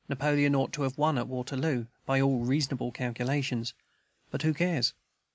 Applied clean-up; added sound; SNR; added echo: none; none; none; none.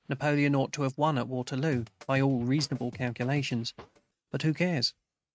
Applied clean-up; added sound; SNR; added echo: neural mask model RNNoise.